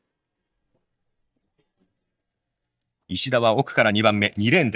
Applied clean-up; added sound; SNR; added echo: neural mask model DeepFilterNet 3.